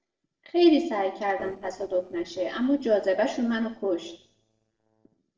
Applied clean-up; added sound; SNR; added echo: neural separator model SepFormer DNS4.